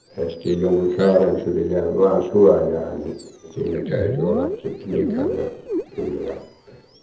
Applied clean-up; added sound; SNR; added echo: neural separator model SepFormer DNS4.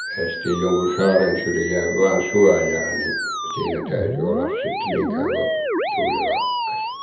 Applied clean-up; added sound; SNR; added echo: none; Musical instrument; 3 dB; reverberation time 0.7 s.